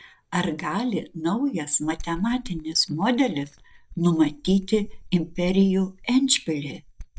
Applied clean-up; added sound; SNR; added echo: neural mask model DeepFilterNet 3.